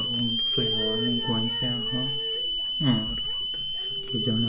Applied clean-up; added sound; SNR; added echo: none; Hiss / Alarm; -1 dB; reverberation time 0.5 s.